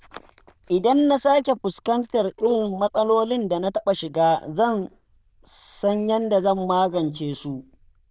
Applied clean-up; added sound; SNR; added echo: neural diffusion model UNIVERSE++.